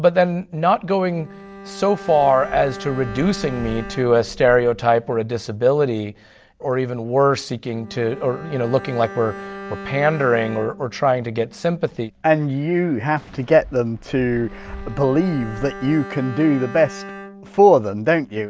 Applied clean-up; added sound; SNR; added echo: none; Bowed string instrument + Fireworks; 16 dB; none.